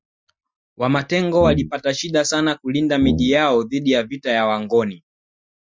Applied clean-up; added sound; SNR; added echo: classical method Wiener filter.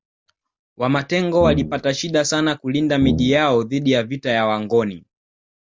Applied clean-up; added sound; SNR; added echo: none; Brass instrument; 4 dB; none.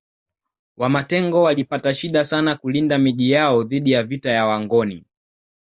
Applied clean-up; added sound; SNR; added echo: neural mask model Resemble Enhance denoiser.